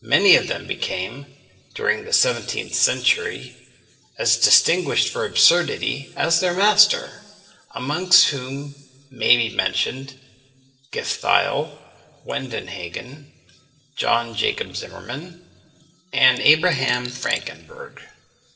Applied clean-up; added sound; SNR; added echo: none; Coin (dropping); 14 dB; reverberation time 2.4 s.